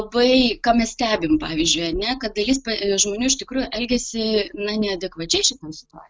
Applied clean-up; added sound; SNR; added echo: none; none; none; none.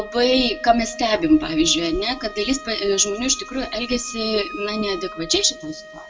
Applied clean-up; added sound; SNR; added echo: none; Wind instrument, woodwind instrument; 15 dB; reverberation time 1.1 s.